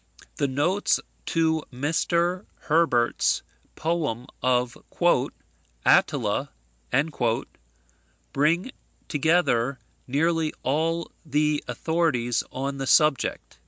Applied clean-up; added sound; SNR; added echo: none; none; none; none.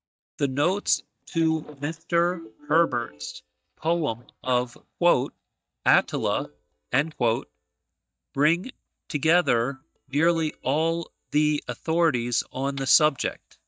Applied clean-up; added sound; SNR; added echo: neural mask model DeepFilterNet 3.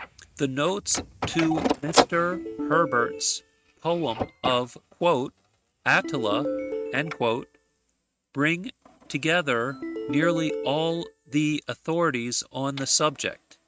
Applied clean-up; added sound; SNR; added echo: neural mask model RNNoise.